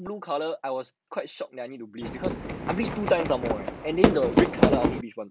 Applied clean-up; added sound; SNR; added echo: none; Fireworks; -4 dB; none.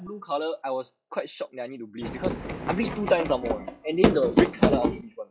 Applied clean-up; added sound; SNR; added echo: classical method log-MMSE.